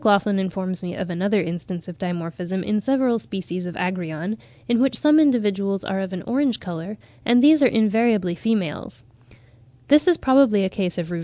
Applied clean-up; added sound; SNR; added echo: none; none; none; none.